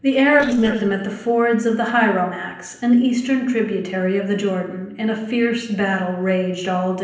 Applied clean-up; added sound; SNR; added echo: neural separator model SepFormer DNS4.